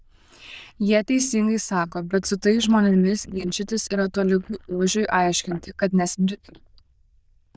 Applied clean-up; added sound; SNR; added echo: neural diffusion model UNIVERSE++.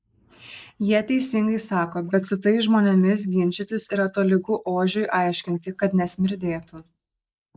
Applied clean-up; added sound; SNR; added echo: neural mask model Resemble Enhance denoiser.